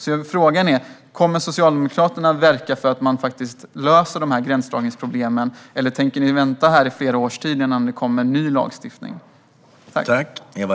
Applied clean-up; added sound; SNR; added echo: none; none; none; none.